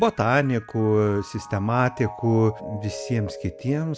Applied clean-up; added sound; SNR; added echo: none; Mallet percussion; 16 dB; none.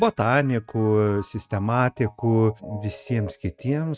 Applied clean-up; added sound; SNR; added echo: neural mask model RNNoise.